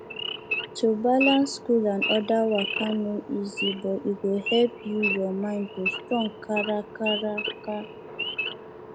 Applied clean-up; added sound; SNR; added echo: none; Idling / Wild animals; 6 dB; none.